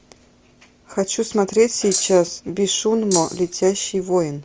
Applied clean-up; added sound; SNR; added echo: none; Rattle (instrument); 6 dB; none.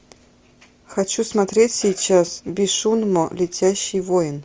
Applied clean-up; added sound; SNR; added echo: none; none; none; none.